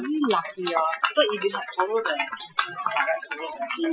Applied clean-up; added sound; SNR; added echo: classical method Wiener filter.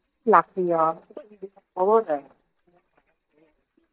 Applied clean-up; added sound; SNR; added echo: neural mask model DeepFilterNet 3.